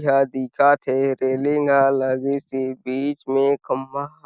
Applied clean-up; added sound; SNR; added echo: none; none; none; none.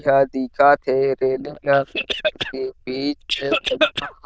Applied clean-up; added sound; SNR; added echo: neural diffusion model UNIVERSE++.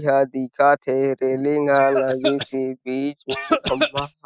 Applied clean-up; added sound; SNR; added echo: neural mask model Resemble Enhance denoiser.